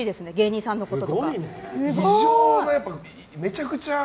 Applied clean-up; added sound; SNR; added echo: none; none; none; none.